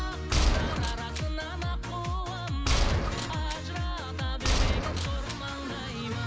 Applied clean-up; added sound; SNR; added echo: none; Gunshot, gunfire; -2 dB; none.